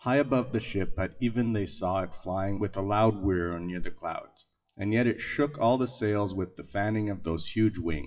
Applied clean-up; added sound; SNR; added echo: classical method WPE with log-MMSE.